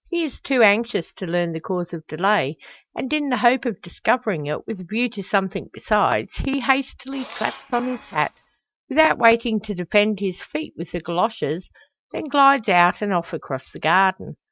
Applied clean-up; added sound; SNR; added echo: neural mask model RNNoise.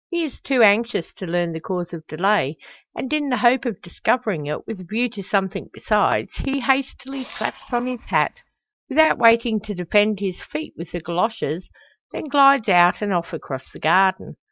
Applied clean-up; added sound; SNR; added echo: neural mask model DeepFilterNet 3.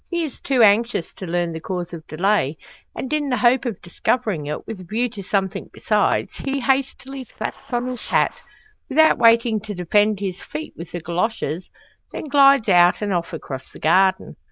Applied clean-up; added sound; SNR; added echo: neural diffusion model UNIVERSE++.